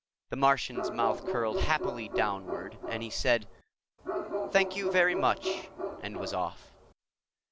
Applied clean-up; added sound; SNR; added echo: none; Bark; 4 dB; none.